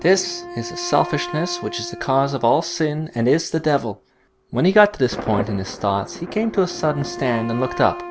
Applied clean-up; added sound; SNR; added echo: none; Thunder + Wind instrument, woodwind instrument; 12 dB; none.